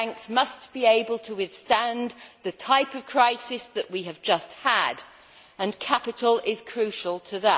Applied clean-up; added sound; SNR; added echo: none; none; none; none.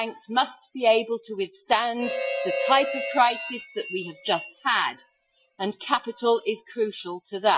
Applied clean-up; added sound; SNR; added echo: classical method Wiener filter.